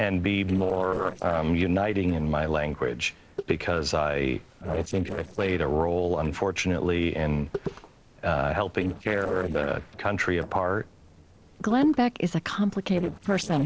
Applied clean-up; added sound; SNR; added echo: neural separator model SepFormer DNS4.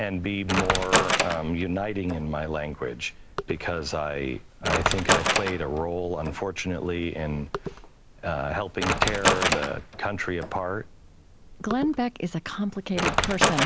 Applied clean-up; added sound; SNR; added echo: none; Wood; 0 dB; none.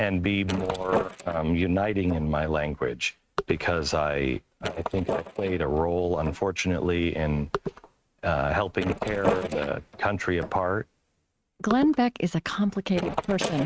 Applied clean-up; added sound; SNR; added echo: neural mask model RNNoise.